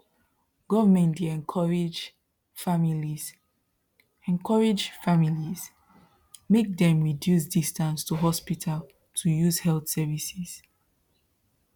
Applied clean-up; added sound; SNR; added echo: none; none; none; none.